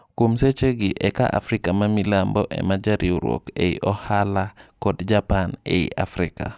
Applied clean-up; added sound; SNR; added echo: none; none; none; none.